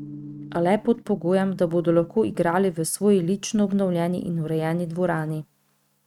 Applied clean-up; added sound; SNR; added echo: neural mask model RNNoise.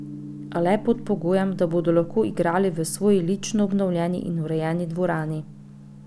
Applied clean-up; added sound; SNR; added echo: none; Gong; 16 dB; none.